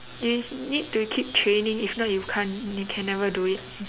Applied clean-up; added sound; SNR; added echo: none; none; none; none.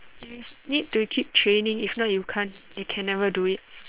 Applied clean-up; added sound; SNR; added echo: neural separator model SepFormer WHAM!.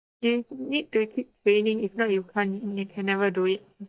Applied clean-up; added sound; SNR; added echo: neural mask model DeepFilterNet 3.